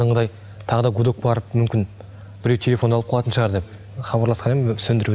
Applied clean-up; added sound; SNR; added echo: none; none; none; none.